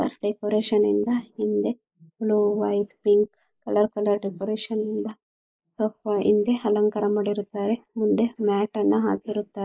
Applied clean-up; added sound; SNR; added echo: neural mask model Resemble Enhance denoiser.